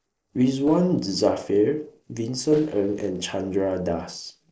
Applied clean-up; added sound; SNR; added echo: neural separator model SepFormer DNS4.